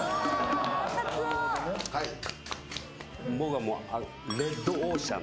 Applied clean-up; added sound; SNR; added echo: none; none; none; none.